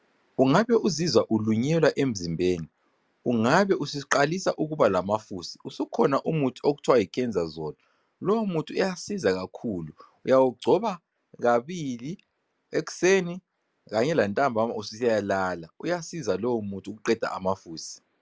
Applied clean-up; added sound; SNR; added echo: none; none; none; none.